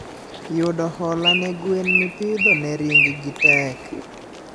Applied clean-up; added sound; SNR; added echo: none; Bird; -3 dB; none.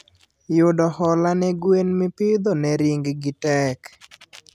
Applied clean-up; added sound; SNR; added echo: none; none; none; none.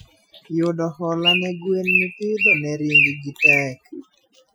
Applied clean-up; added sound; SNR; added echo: classical method Wiener filter.